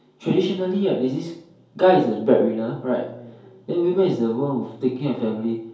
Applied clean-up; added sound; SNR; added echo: none; none; none; reverberation time 2.4 s.